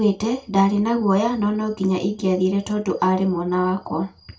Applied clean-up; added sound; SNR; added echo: none; none; none; reverberation time 0.2 s.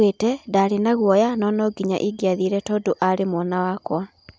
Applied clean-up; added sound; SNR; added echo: none; none; none; none.